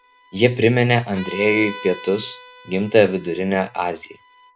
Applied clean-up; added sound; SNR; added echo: none; Bowed string instrument; 19 dB; none.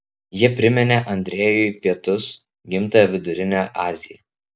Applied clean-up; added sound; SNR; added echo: none; none; none; none.